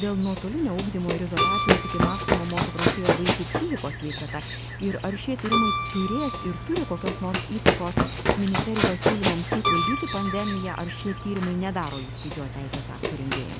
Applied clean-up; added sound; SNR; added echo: none; Keyboard (musical) + Run; -2 dB; none.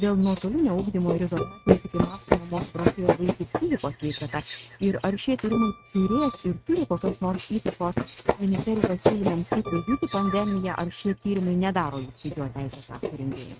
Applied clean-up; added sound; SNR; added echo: neural mask model RNNoise.